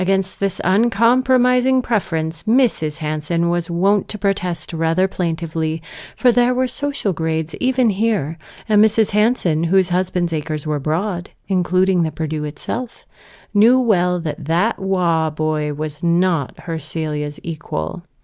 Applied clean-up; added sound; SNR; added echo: none; none; none; none.